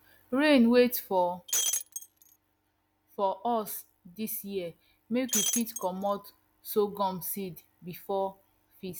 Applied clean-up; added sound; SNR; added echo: none; Shatter; 2 dB; none.